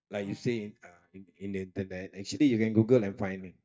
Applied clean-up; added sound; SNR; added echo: neural mask model DeepFilterNet 3.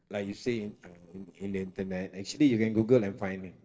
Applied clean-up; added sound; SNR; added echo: neural separator model SepFormer DNS4.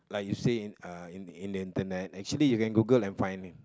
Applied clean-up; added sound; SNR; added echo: none; none; none; none.